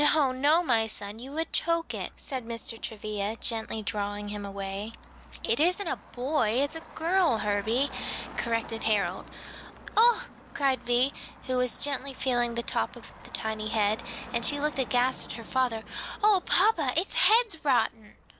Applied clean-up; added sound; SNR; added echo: none; Motor vehicle (road); 18 dB; none.